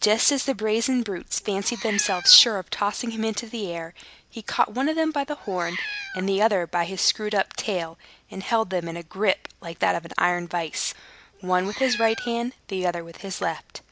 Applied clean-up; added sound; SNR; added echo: none; Meow; 11 dB; none.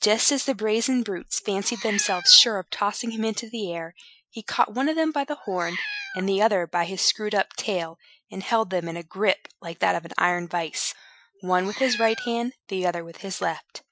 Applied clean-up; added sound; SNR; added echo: classical method Wiener filter.